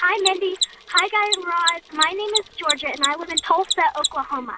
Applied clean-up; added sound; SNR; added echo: neural mask model Resemble Enhance denoiser.